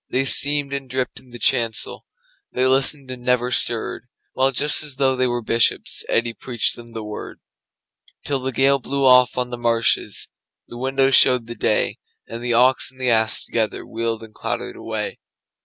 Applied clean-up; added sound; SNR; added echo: none; none; none; none.